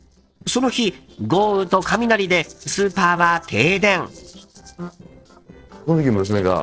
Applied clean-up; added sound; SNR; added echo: neural separator model SepFormer DNS4.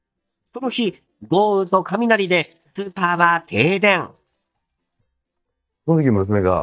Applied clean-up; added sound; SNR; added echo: neural mask model DeepFilterNet 3.